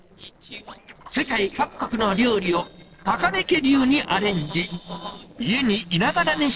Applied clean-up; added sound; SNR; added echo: neural separator model SepFormer DNS4.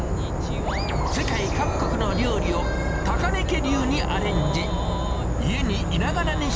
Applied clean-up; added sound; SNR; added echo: none; Insect / Frog; -4 dB; none.